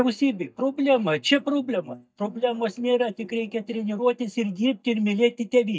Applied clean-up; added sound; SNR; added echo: neural mask model DeepFilterNet 3.